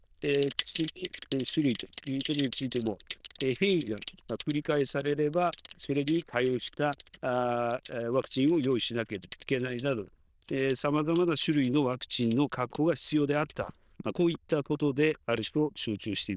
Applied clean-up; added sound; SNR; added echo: neural diffusion model UNIVERSE++.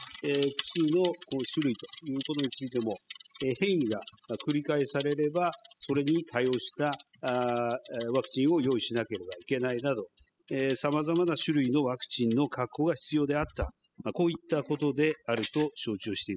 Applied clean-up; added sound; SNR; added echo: classical method spectral subtraction.